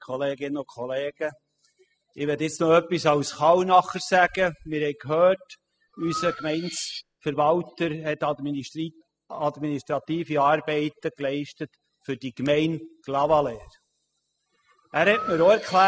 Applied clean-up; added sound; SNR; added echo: classical method spectral subtraction.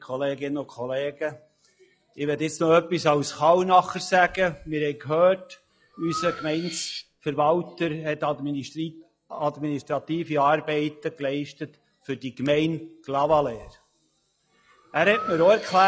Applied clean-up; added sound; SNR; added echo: classical method log-MMSE.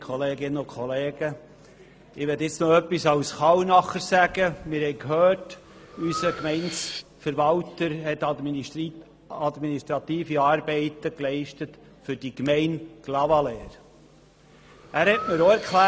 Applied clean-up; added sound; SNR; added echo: none; Breathing; 18 dB; none.